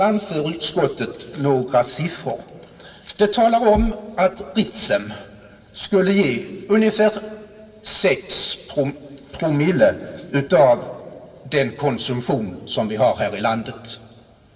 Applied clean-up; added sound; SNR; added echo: none; Bass drum; 5 dB; reverberation time 2.6 s.